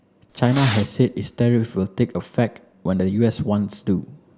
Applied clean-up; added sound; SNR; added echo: none; Fireworks; 8 dB; none.